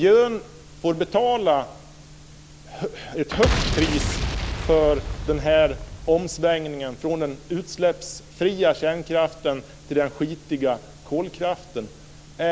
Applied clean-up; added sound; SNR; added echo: none; Boom; 3 dB; none.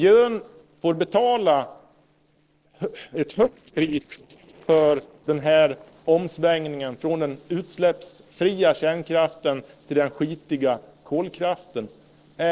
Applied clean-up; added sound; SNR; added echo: neural separator model SepFormer DNS4.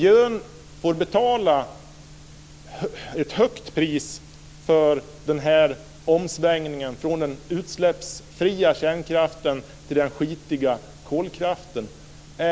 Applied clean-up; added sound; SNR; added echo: none; none; none; none.